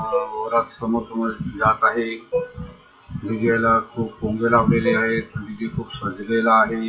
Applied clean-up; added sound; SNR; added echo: classical method WPE with log-MMSE.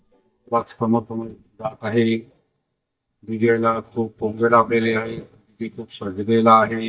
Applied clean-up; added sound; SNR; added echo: neural mask model DeepFilterNet 3.